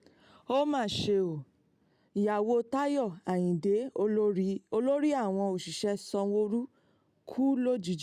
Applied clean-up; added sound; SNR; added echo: none; none; none; none.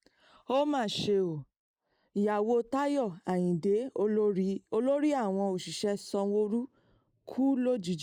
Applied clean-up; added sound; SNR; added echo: neural mask model Resemble Enhance denoiser.